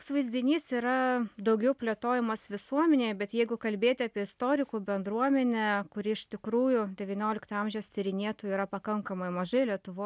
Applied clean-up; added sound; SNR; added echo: none; none; none; none.